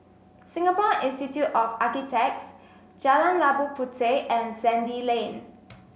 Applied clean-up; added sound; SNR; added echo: none; none; none; none.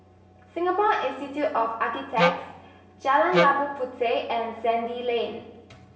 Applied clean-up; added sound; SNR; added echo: none; Wind instrument, woodwind instrument; -1 dB; reverberation time 0.8 s.